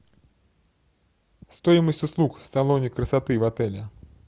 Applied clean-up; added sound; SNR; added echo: none; none; none; none.